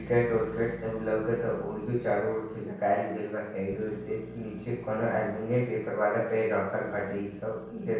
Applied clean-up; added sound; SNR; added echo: none; Growling; 15 dB; reverberation time 0.7 s.